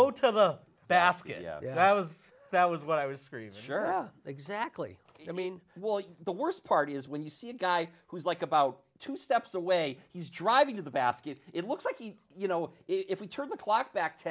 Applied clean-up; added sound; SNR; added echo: none; none; none; none.